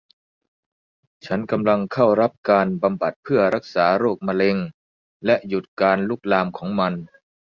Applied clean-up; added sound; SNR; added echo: none; none; none; none.